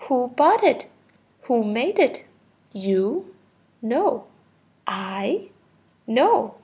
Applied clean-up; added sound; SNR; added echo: none; none; none; none.